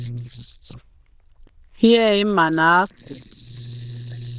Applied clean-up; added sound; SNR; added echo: neural diffusion model UNIVERSE++.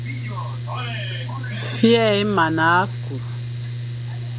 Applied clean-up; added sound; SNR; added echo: none; Mechanical fan; 5 dB; none.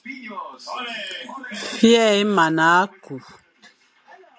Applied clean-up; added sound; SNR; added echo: none; none; none; none.